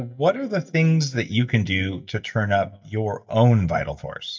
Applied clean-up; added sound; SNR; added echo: neural mask model DeepFilterNet 3.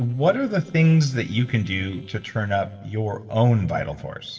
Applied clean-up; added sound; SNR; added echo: neural separator model SepFormer DNS4.